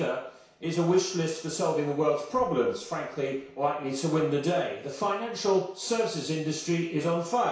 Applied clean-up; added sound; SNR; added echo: none; none; none; reverberation time 0.6 s.